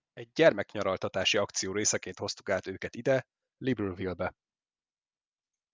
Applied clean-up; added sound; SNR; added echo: none; none; none; none.